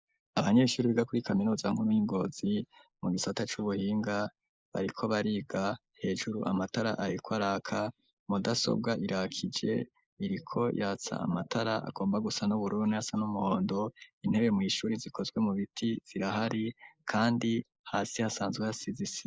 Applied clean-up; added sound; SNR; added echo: neural mask model Resemble Enhance denoiser.